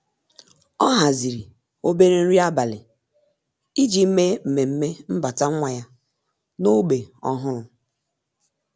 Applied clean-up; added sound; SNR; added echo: none; none; none; none.